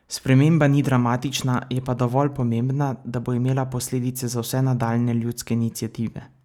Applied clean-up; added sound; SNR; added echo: none; none; none; none.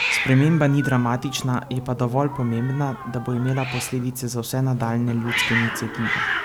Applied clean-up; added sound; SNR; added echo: none; Hiss; 7 dB; none.